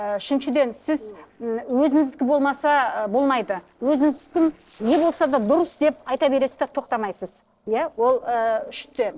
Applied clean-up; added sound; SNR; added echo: neural separator model SepFormer DNS4.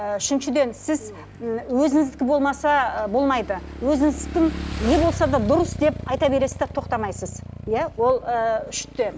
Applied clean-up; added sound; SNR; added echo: none; Motorcycle / Engine; 11 dB; none.